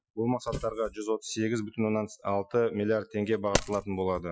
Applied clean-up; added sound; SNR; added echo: classical method Wiener filter.